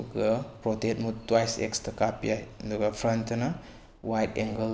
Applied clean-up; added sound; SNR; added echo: none; none; none; none.